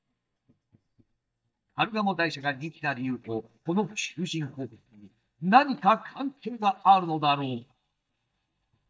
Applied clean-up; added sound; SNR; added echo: neural mask model DeepFilterNet 3.